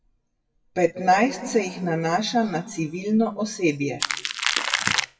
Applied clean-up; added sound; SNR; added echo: classical method WPE with log-MMSE.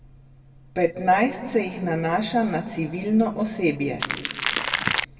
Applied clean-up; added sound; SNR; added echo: none; Crackle; 0 dB; reverberation time 1.6 s.